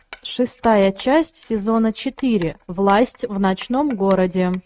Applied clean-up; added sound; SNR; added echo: neural mask model RNNoise.